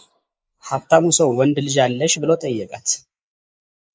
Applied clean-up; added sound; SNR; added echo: neural mask model Resemble Enhance denoiser.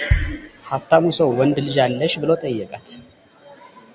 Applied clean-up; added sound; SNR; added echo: none; Bass drum; 6 dB; none.